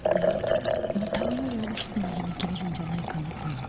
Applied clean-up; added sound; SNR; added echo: none; Liquid; -1 dB; none.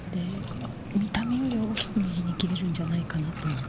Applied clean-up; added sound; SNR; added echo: none; none; none; none.